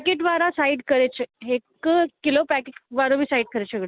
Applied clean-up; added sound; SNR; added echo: none; none; none; none.